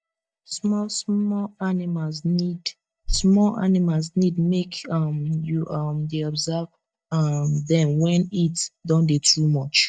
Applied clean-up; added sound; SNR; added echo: neural mask model DeepFilterNet 3.